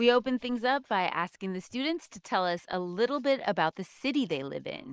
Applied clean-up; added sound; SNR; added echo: neural mask model Resemble Enhance denoiser.